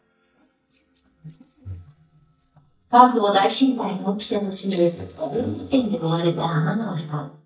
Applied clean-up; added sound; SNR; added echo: neural mask model DeepFilterNet 3.